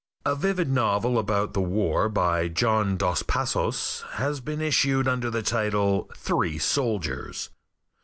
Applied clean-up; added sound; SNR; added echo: none; none; none; none.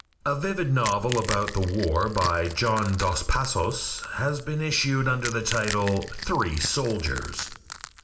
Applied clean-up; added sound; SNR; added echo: none; Crack / Crushing; 13 dB; reverberation time 1.2 s.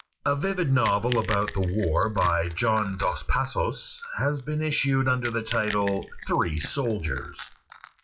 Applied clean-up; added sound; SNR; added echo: classical method WPE with log-MMSE.